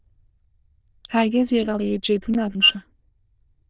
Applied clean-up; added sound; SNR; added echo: neural diffusion model UNIVERSE++.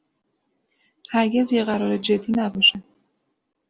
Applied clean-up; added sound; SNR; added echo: none; none; none; none.